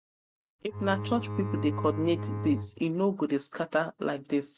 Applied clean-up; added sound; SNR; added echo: neural mask model RNNoise.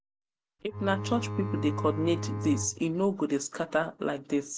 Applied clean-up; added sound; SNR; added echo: none; Bowed string instrument; 4 dB; none.